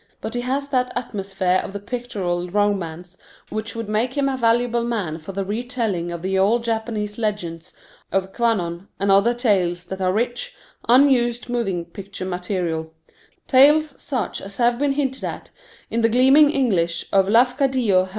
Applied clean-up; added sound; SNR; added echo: none; none; none; none.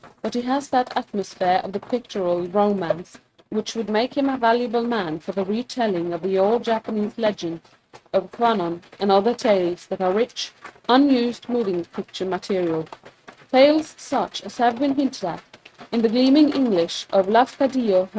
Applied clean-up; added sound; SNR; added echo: neural mask model RNNoise.